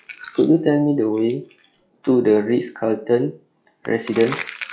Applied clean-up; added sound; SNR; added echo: classical method log-MMSE.